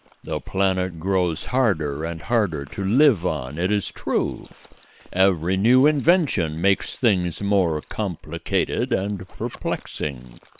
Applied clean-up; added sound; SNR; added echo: neural separator model SepFormer WHAM!.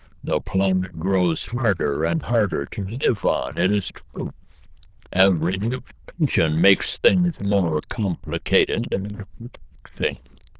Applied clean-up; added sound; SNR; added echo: neural diffusion model UNIVERSE++.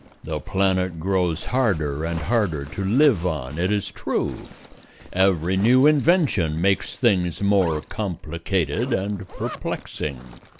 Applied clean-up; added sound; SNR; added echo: none; Zipper (clothing); 20 dB; none.